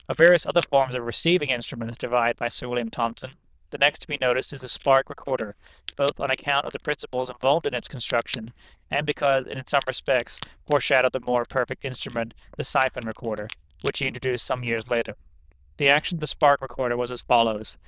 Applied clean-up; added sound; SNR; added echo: neural diffusion model UNIVERSE++.